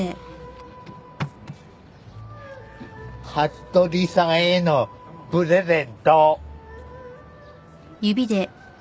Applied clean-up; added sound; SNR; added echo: none; none; none; none.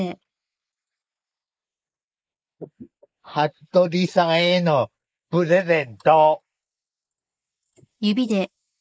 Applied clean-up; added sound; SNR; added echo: neural mask model Resemble Enhance denoiser.